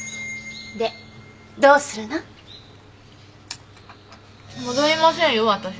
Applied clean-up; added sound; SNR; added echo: none; Percussion; 17 dB; none.